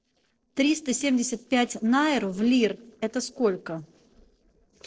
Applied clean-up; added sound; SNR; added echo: neural separator model SepFormer DNS4.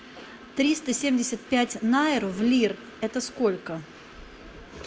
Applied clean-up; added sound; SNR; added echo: none; Train; 20 dB; reverberation time 0.3 s.